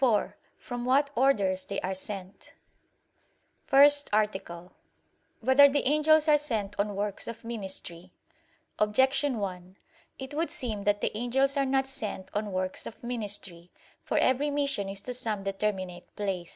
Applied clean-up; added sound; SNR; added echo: none; none; none; none.